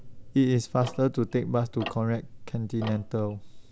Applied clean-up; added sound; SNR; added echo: none; Tick-tock; 13 dB; none.